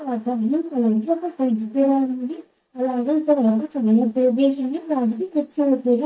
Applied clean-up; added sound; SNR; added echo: neural mask model DeepFilterNet 3.